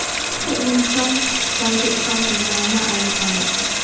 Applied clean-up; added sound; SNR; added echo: none; Sink (filling or washing) / Water tap, faucet; -3 dB; reverberation time 0.9 s.